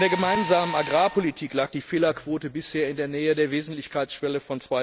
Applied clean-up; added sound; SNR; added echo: none; Mechanisms; 11 dB; none.